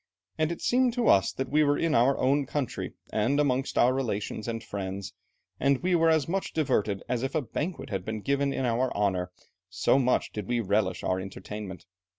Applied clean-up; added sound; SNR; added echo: none; none; none; none.